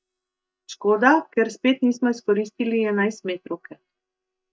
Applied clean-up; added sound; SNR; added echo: neural mask model DeepFilterNet 3.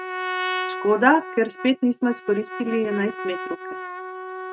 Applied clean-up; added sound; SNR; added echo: neural mask model RNNoise.